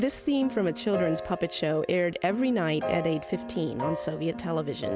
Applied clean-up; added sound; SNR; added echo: none; none; none; none.